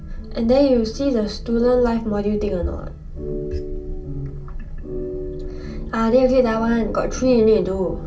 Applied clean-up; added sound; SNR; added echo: none; none; none; reverberation time 0.2 s.